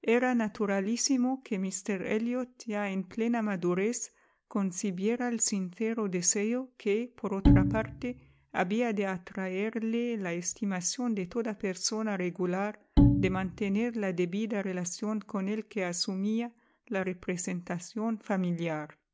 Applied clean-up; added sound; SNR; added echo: none; Bowed string instrument; -5 dB; none.